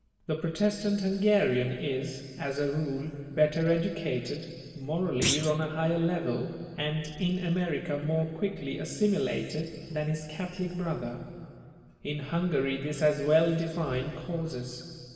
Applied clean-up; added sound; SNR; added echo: none; Thump, thud; 6 dB; reverberation time 2.2 s.